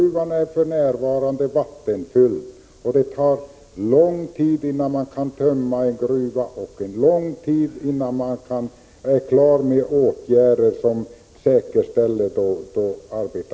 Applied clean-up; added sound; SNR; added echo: none; none; none; none.